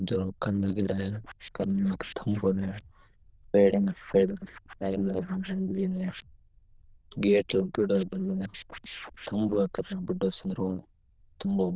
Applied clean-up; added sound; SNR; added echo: neural diffusion model UNIVERSE++.